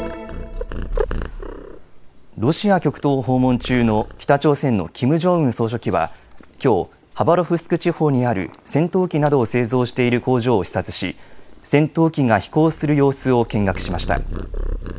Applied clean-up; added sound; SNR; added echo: none; Purr; 12 dB; none.